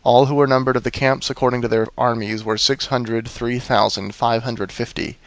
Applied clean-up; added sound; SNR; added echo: none; none; none; none.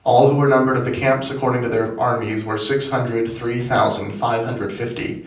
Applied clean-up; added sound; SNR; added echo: none; none; none; reverberation time 0.6 s.